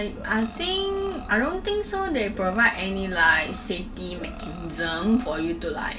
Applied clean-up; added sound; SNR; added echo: none; Burping, eructation; 18 dB; reverberation time 0.2 s.